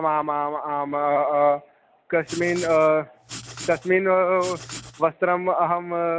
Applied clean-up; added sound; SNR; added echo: none; Writing; 16 dB; none.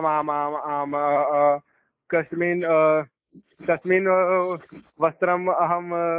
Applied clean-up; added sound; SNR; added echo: neural mask model Resemble Enhance denoiser.